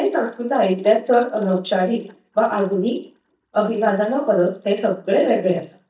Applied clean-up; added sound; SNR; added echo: neural mask model DeepFilterNet 3.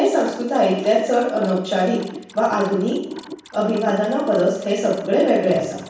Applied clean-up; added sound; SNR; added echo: none; Mechanisms; 17 dB; reverberation time 0.7 s.